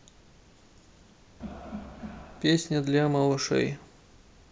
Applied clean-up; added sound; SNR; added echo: none; Crowd; 11 dB; none.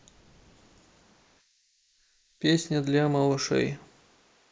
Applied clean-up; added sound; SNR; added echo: neural mask model Resemble Enhance denoiser.